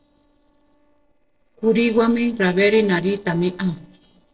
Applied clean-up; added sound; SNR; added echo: neural separator model SepFormer DNS4.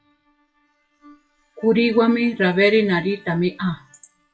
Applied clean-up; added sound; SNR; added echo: classical method WPE with log-MMSE.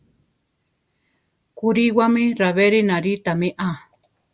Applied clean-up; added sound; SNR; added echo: none; none; none; none.